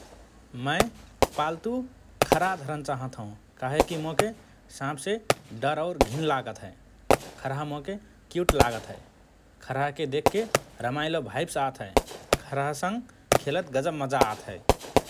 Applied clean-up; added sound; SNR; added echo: none; Fireworks; -1 dB; none.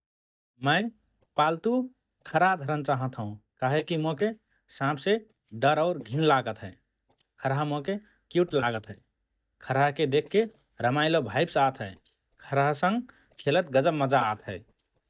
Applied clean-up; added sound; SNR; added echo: neural mask model DeepFilterNet 3.